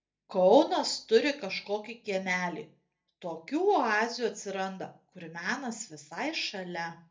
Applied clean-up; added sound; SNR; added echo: none; none; none; reverberation time 0.3 s.